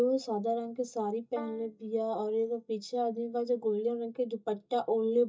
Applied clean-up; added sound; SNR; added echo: neural mask model DeepFilterNet 3.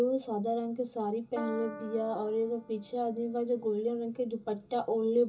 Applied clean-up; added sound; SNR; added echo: none; Piano; 15 dB; reverberation time 0.2 s.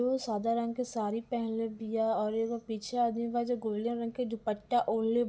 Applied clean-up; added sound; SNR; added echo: none; none; none; none.